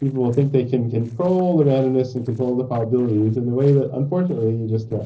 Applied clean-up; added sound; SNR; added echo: neural separator model SepFormer DNS4.